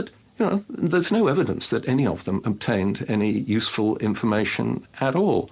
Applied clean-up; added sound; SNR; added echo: none; none; none; none.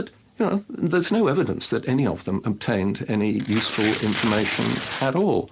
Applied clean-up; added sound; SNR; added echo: none; Tearing; 8 dB; none.